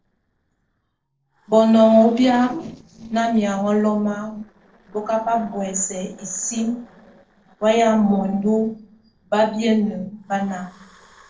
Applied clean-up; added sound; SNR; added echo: neural separator model SepFormer DNS4.